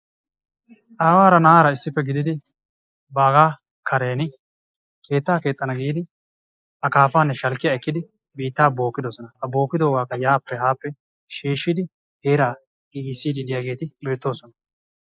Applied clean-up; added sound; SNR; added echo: neural mask model Resemble Enhance denoiser.